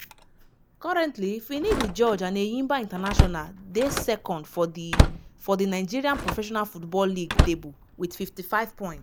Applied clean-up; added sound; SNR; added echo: none; Slam; 1 dB; none.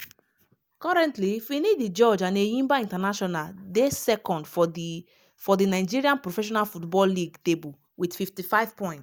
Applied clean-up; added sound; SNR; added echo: none; none; none; none.